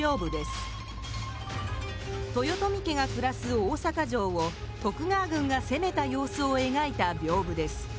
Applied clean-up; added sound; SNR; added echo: none; none; none; none.